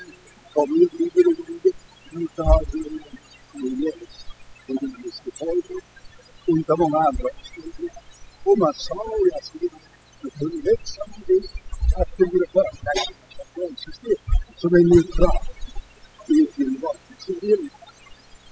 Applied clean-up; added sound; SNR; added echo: classical method spectral subtraction.